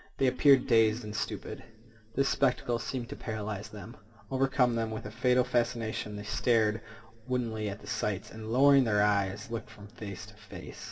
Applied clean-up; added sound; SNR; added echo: none; Cough; 15 dB; reverberation time 1.9 s.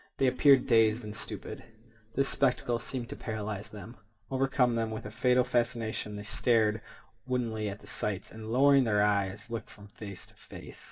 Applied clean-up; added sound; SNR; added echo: neural mask model DeepFilterNet 3.